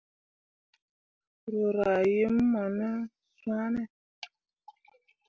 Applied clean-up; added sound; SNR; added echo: none; none; none; none.